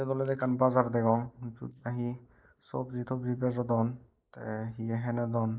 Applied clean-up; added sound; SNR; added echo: neural mask model Resemble Enhance denoiser.